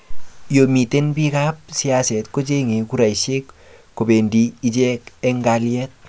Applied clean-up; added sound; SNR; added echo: none; none; none; none.